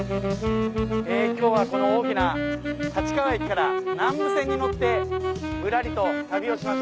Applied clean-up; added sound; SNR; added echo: none; Wind instrument, woodwind instrument; 0 dB; none.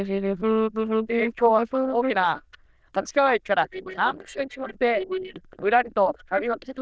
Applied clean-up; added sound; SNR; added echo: neural diffusion model UNIVERSE++.